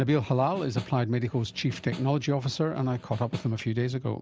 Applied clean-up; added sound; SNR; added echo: none; Snare drum; 15 dB; none.